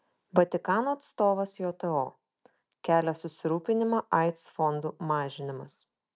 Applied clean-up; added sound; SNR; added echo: none; none; none; none.